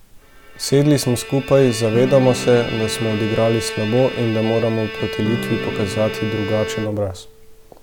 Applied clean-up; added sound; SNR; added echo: none; Acoustic guitar / Strum + Bowed string instrument; 9 dB; none.